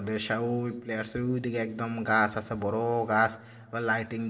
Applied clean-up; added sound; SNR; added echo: none; none; none; reverberation time 1.8 s.